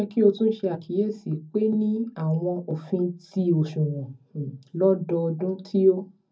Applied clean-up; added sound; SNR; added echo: none; none; none; reverberation time 0.4 s.